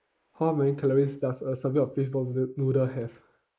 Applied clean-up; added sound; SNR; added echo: neural mask model Resemble Enhance denoiser.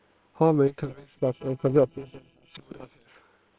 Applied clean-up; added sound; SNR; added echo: neural separator model SepFormer WHAM!.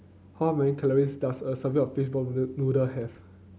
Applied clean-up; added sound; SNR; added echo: none; none; none; none.